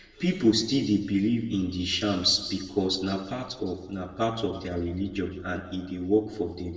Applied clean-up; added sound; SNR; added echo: neural separator model SepFormer DNS4.